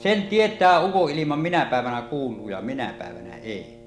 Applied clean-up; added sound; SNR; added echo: none; Brass instrument; 19 dB; none.